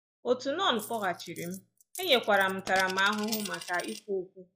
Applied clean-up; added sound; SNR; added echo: classical method log-MMSE.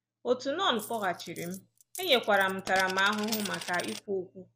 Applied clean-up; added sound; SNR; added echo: none; Coin (dropping); 12 dB; none.